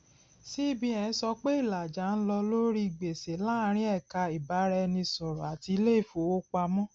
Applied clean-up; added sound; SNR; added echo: none; none; none; none.